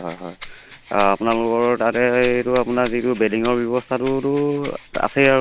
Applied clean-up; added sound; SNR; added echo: none; Rattle (instrument); 12 dB; none.